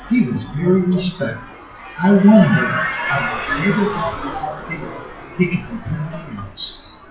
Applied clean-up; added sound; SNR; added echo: classical method WPE with log-MMSE.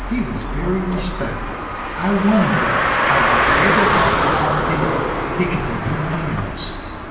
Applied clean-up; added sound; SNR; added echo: none; Car; -3 dB; reverberation time 1.0 s.